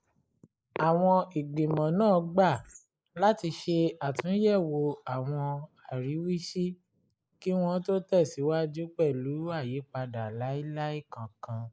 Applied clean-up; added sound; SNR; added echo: neural mask model Resemble Enhance denoiser.